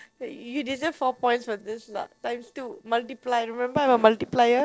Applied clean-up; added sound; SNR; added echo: neural separator model SepFormer DNS4.